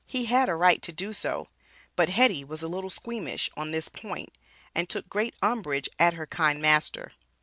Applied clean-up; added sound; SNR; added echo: none; none; none; none.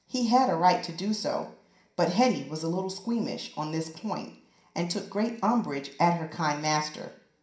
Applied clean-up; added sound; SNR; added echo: none; none; none; reverberation time 0.5 s.